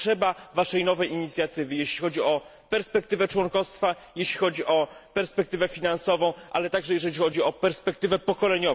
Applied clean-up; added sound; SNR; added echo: none; none; none; none.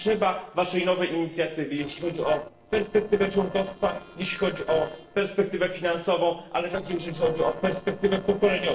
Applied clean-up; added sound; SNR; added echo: neural separator model SepFormer DNS4.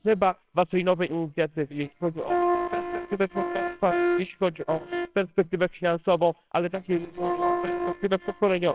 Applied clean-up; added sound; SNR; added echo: neural separator model SepFormer WHAMR!.